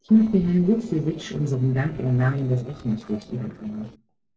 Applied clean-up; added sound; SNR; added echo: neural separator model SepFormer DNS4.